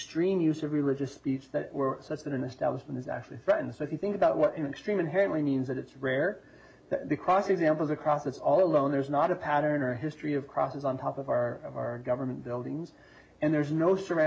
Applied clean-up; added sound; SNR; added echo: none; none; none; none.